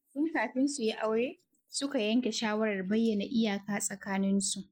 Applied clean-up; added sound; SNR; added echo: neural mask model Resemble Enhance denoiser.